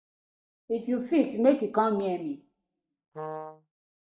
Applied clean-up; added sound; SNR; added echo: neural mask model DeepFilterNet 3.